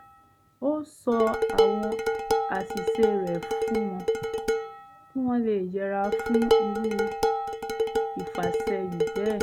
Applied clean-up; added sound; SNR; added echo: none; Dishes, pots, and pans; -2 dB; none.